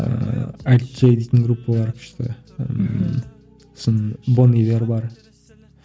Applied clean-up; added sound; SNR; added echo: none; none; none; none.